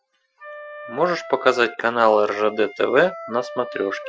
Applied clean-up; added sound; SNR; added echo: classical method Wiener filter.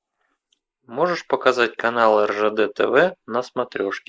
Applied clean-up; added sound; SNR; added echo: neural mask model Resemble Enhance denoiser.